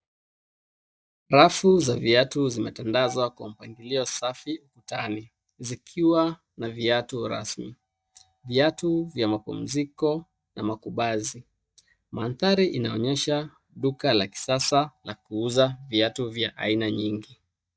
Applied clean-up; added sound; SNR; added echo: neural mask model DeepFilterNet 3.